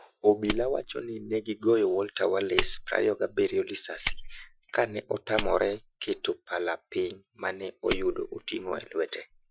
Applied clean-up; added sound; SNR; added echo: classical method Wiener filter.